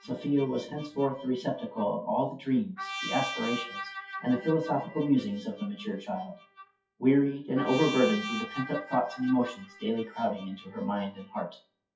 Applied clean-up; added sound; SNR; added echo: classical method WPE with log-MMSE.